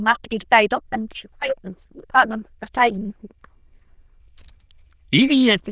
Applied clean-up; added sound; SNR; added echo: neural diffusion model UNIVERSE++.